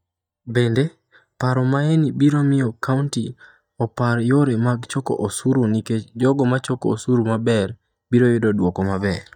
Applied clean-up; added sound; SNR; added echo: neural mask model DeepFilterNet 3.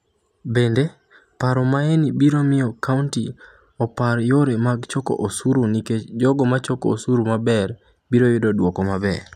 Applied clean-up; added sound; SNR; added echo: none; none; none; none.